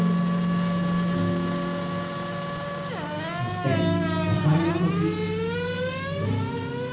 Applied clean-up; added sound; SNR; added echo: none; Race car, auto racing / Accelerating, revving, vroom; 6 dB; reverberation time 0.6 s.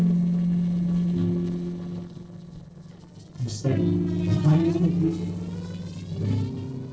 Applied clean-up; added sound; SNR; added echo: neural separator model SepFormer DNS4.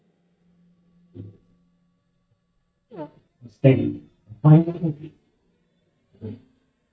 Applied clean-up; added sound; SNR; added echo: neural mask model DeepFilterNet 3.